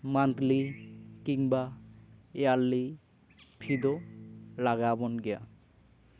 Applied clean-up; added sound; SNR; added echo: none; Electric guitar / Strum; 17 dB; none.